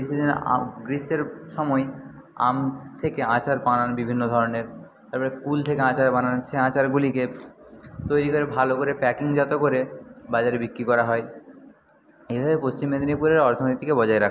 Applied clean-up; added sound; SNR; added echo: none; none; none; none.